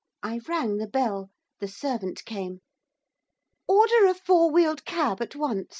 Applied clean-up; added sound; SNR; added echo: none; none; none; none.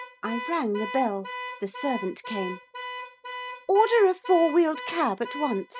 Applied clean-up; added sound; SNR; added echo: none; Alarm / Car; 11 dB; none.